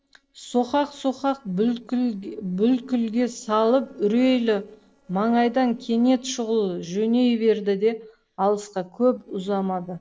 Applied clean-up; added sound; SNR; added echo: neural separator model SepFormer DNS4.